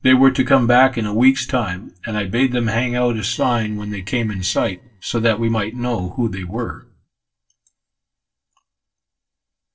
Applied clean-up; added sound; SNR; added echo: neural separator model SepFormer DNS4.